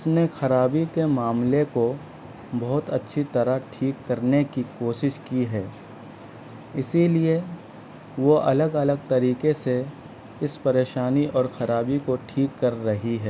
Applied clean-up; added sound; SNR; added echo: none; none; none; none.